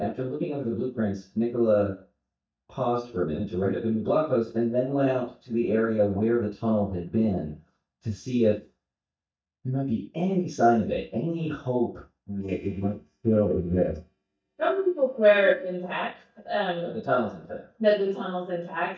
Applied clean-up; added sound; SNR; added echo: neural mask model DeepFilterNet 3.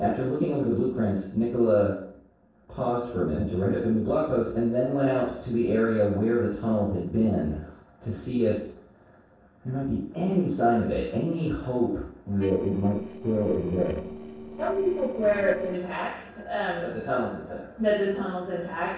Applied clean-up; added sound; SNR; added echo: neural separator model SepFormer DNS4.